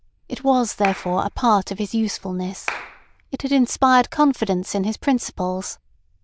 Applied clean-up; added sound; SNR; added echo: neural diffusion model UNIVERSE++.